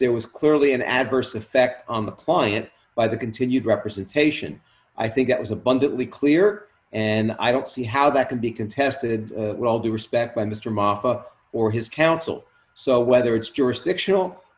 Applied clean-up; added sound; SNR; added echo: none; none; none; none.